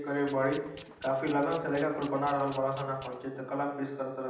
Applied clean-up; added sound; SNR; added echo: none; Tools; 15 dB; reverberation time 0.8 s.